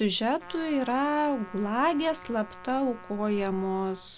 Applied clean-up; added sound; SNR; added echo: none; Trumpet; 19 dB; none.